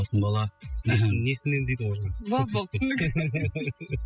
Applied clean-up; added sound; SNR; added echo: classical method spectral subtraction.